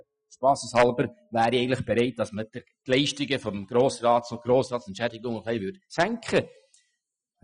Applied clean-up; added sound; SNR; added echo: classical method Wiener filter.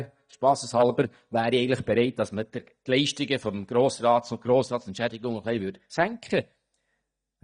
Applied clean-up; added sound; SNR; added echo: neural mask model DeepFilterNet 3.